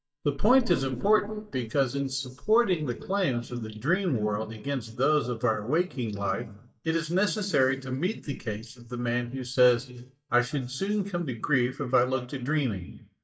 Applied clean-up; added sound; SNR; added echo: neural mask model DeepFilterNet 3.